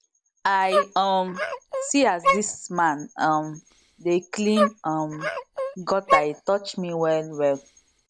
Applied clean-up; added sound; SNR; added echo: none; Dog; 4 dB; none.